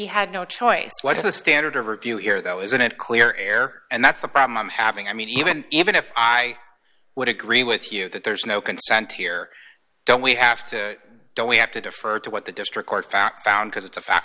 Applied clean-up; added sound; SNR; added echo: none; none; none; none.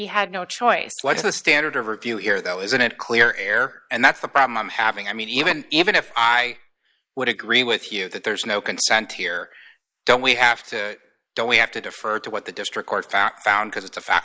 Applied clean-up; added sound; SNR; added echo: neural mask model Resemble Enhance denoiser.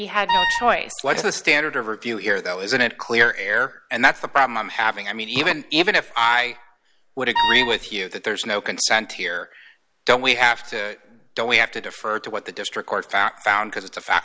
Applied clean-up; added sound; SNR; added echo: none; Wind instrument, woodwind instrument; 0 dB; none.